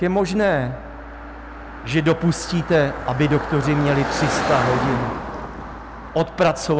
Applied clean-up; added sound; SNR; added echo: none; Car passing by; 6 dB; none.